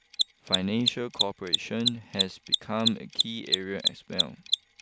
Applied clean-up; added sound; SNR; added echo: none; Mechanisms; -3 dB; none.